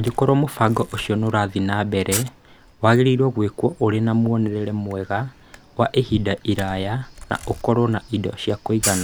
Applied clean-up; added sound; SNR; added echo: none; Camera; 15 dB; none.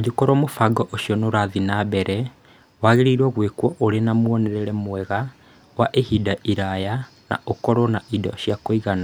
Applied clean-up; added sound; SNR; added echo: none; none; none; none.